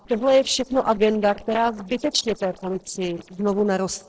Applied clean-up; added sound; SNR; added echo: neural separator model SepFormer DNS4.